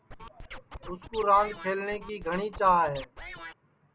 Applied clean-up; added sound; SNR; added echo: none; Scratching (performance technique); 14 dB; none.